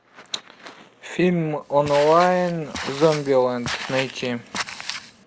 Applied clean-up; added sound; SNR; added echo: none; Walk, footsteps; 11 dB; none.